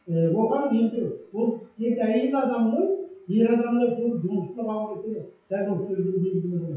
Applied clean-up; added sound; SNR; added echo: classical method WPE with log-MMSE.